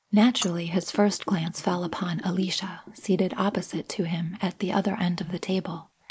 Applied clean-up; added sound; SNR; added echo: neural mask model Resemble Enhance denoiser.